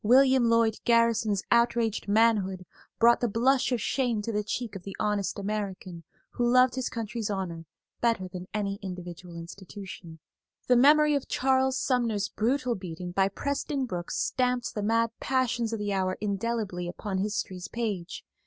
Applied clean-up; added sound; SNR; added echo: none; none; none; none.